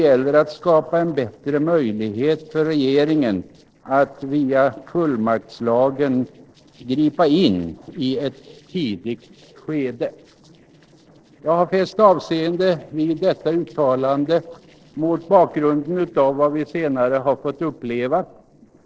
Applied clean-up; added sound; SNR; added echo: neural separator model SepFormer DNS4.